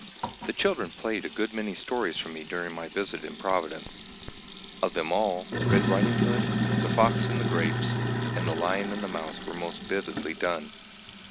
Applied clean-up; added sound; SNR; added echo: none; Sink (filling or washing); 0 dB; none.